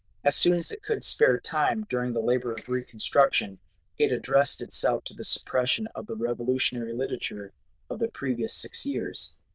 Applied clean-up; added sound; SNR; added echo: neural diffusion model UNIVERSE++.